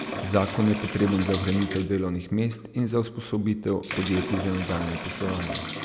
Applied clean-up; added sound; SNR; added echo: none; Bathtub (filling or washing) / Liquid; 8 dB; none.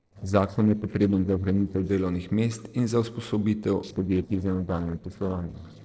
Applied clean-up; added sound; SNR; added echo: neural separator model SepFormer DNS4.